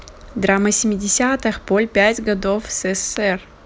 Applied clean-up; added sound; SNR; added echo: none; none; none; none.